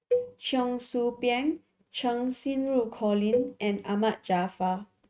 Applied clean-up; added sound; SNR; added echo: neural mask model RNNoise.